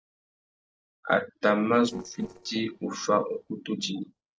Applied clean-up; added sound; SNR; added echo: neural separator model SepFormer DNS4.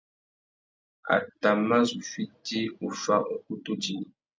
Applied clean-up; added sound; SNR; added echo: none; none; none; none.